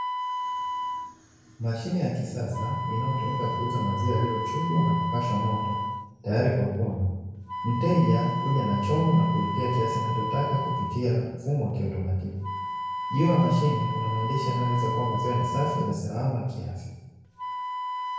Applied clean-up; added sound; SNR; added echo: none; Wind instrument, woodwind instrument; 5 dB; reverberation time 0.9 s.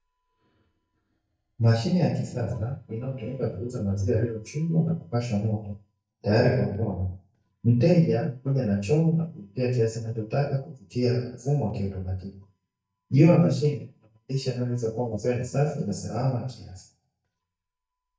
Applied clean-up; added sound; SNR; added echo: neural mask model DeepFilterNet 3.